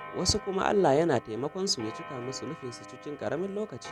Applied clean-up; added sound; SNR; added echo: none; Clock; 15 dB; none.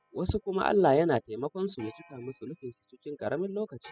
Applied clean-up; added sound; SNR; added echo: classical method spectral subtraction.